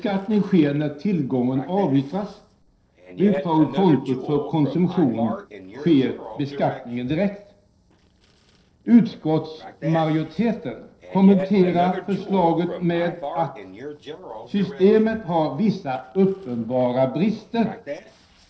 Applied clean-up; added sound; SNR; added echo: neural separator model SepFormer DNS4.